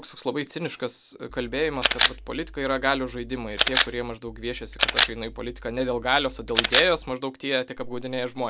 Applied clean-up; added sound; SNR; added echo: none; Camera; 0 dB; none.